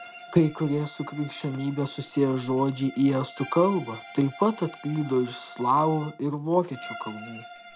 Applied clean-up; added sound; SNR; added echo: none; Bowed string instrument + Accordion; 18 dB; none.